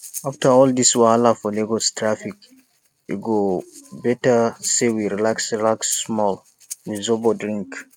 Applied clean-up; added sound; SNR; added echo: neural mask model RNNoise.